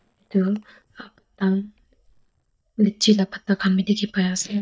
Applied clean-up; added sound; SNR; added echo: neural mask model DeepFilterNet 3.